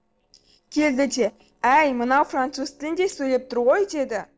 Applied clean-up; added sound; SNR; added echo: neural separator model SepFormer DNS4.